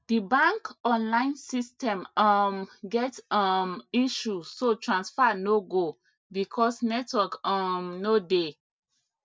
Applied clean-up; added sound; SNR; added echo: none; none; none; none.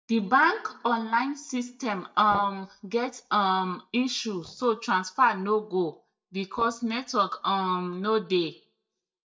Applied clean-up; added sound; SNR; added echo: neural mask model DeepFilterNet 3.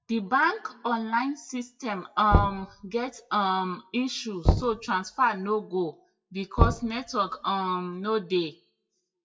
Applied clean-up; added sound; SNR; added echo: classical method WPE with log-MMSE.